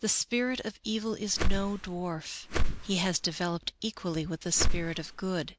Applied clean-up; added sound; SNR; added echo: none; Whoosh, swoosh, swish; -4 dB; none.